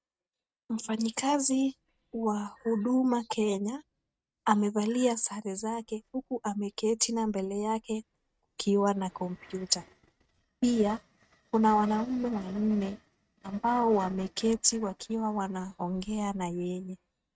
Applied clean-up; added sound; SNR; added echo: neural mask model RNNoise.